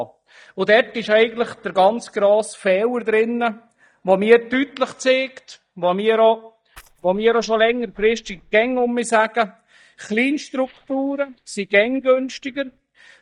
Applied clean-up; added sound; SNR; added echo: neural mask model DeepFilterNet 3.